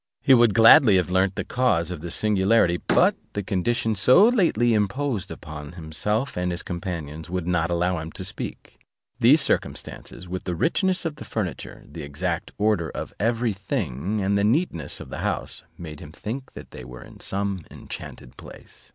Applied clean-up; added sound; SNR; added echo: none; Slam; 12 dB; none.